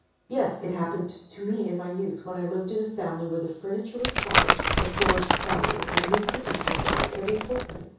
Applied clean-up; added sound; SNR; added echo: none; Crumpling, crinkling; -5 dB; reverberation time 0.6 s.